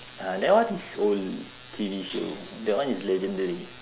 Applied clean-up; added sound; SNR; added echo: none; none; none; none.